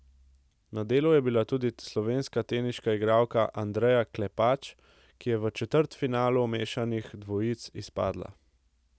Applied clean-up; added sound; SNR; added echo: none; none; none; none.